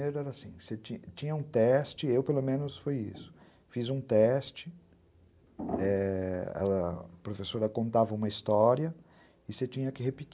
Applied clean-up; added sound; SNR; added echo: none; none; none; none.